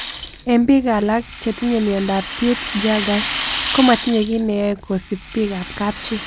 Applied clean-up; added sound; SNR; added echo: none; Rattle (instrument); 5 dB; none.